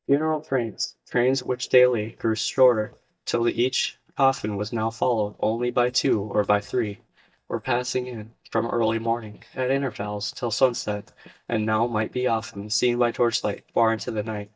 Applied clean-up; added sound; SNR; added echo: neural mask model DeepFilterNet 3.